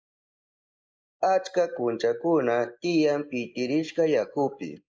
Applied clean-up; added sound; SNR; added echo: neural mask model Resemble Enhance denoiser.